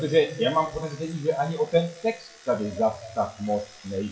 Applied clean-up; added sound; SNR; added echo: classical method WPE with log-MMSE.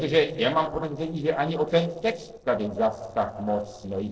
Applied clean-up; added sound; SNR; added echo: neural separator model SepFormer DNS4.